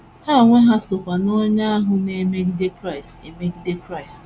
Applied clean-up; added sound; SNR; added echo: none; none; none; none.